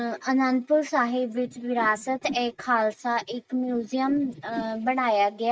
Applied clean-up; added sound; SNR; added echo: neural mask model RNNoise.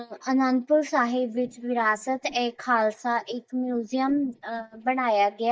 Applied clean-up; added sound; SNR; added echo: neural mask model DeepFilterNet 3.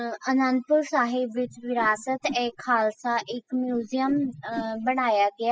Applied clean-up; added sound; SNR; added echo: classical method spectral subtraction.